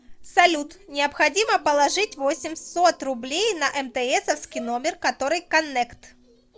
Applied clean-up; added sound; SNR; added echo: neural separator model SepFormer DNS4.